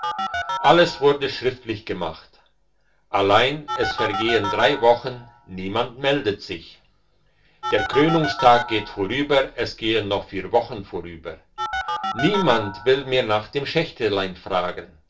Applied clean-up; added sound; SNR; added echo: none; Telephone; 9 dB; reverberation time 0.2 s.